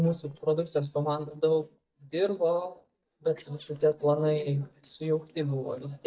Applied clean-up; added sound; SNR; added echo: neural mask model DeepFilterNet 3.